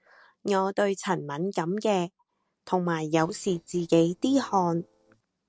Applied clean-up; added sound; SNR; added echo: neural separator model SepFormer DNS4.